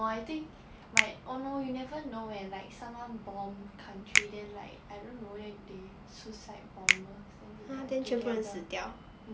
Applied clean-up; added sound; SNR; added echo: none; Finger snapping; -3 dB; none.